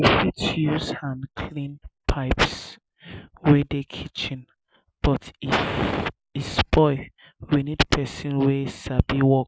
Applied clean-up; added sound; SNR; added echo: none; none; none; none.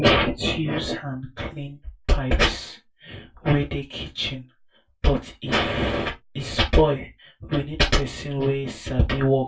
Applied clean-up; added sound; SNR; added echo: none; none; none; reverberation time 0.2 s.